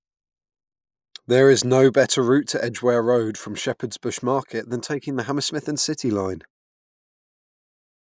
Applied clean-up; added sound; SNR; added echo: neural mask model Resemble Enhance denoiser.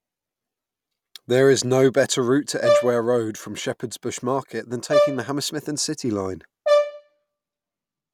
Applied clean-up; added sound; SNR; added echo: none; Brass instrument; 0 dB; none.